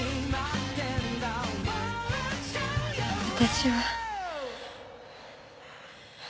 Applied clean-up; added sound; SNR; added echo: none; none; none; none.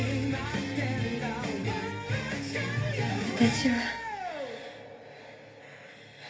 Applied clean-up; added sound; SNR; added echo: none; none; none; reverberation time 0.3 s.